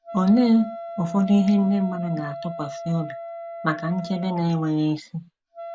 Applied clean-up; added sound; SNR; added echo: none; Wind instrument, woodwind instrument; 13 dB; none.